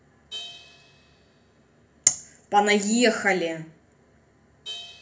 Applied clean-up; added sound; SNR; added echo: none; Crash cymbal; 19 dB; reverberation time 0.3 s.